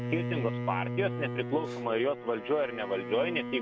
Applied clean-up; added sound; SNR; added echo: none; Bowed string instrument; 4 dB; none.